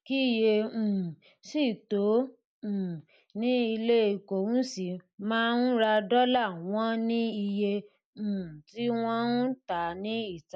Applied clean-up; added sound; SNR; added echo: none; none; none; none.